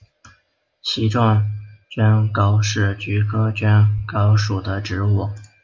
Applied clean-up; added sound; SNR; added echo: none; none; none; none.